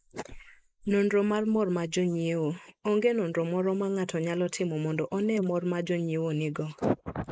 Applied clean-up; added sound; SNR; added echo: neural mask model Resemble Enhance denoiser.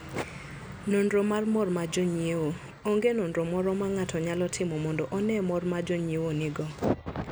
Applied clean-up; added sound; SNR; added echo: none; none; none; none.